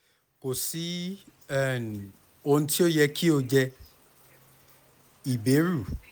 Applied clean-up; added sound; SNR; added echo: none; none; none; none.